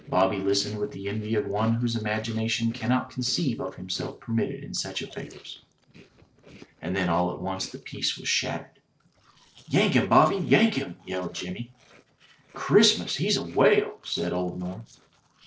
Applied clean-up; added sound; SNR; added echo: neural separator model SepFormer DNS4.